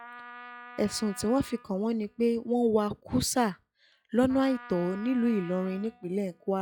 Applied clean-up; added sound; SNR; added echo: classical method log-MMSE.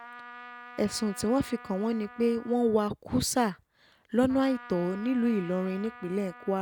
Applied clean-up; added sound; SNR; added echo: none; Trumpet; 19 dB; none.